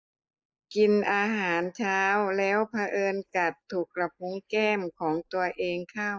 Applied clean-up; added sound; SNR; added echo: neural mask model Resemble Enhance denoiser.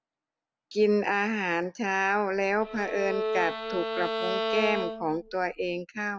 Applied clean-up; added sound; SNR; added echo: none; Bowed string instrument; 4 dB; none.